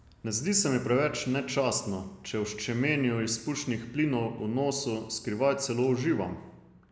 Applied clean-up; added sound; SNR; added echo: none; none; none; none.